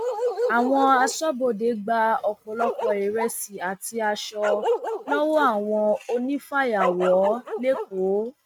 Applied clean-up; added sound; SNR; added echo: neural mask model RNNoise.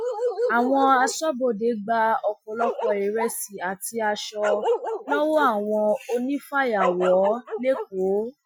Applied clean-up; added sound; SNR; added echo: classical method Wiener filter.